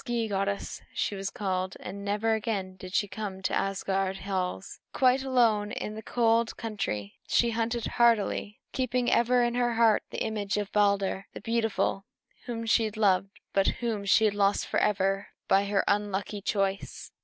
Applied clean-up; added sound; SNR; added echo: none; none; none; none.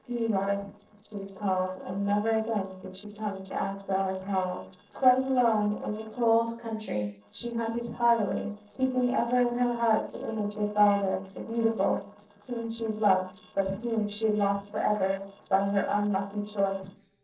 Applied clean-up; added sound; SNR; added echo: neural separator model SepFormer DNS4.